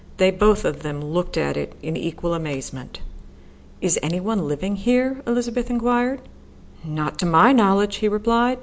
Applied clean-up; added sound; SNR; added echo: none; none; none; none.